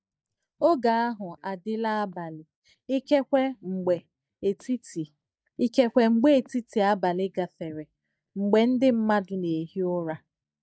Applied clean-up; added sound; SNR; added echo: neural mask model DeepFilterNet 3.